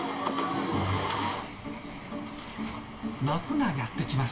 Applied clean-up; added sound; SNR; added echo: none; Writing; 10 dB; reverberation time 0.2 s.